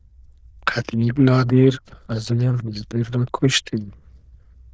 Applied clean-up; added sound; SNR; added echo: neural diffusion model UNIVERSE++.